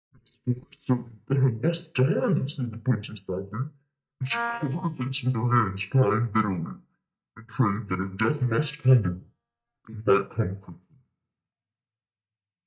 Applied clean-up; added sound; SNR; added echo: neural mask model DeepFilterNet 3.